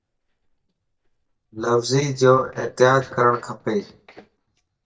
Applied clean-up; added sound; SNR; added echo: neural mask model DeepFilterNet 3.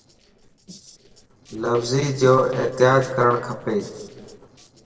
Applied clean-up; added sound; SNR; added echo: neural separator model SepFormer DNS4.